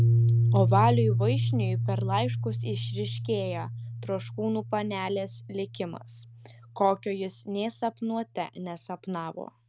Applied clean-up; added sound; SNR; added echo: none; Piano; -2 dB; none.